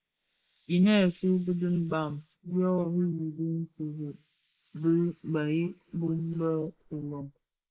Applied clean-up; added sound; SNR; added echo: neural mask model Resemble Enhance denoiser.